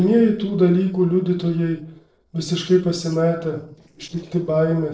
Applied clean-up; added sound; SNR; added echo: neural separator model SepFormer DNS4.